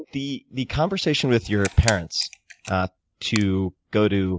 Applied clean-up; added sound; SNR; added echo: none; Camera; 14 dB; none.